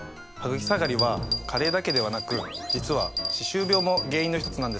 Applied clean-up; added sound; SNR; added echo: none; Bell; 5 dB; none.